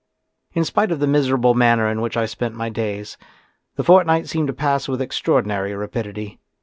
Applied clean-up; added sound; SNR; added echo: none; none; none; none.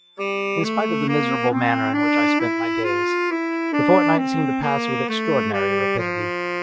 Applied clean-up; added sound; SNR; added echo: classical method Wiener filter.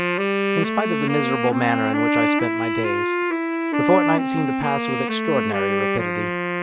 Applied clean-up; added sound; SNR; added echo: none; Wind instrument, woodwind instrument; -3 dB; none.